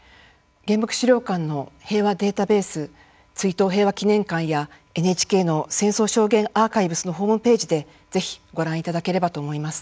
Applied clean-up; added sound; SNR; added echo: none; none; none; none.